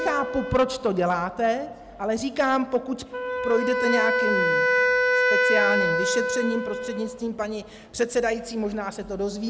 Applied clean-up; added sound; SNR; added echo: none; Wind instrument, woodwind instrument; 0 dB; none.